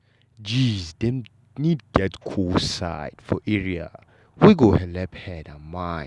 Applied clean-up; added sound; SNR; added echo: none; none; none; none.